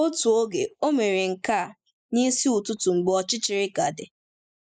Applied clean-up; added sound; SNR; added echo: neural mask model Resemble Enhance denoiser.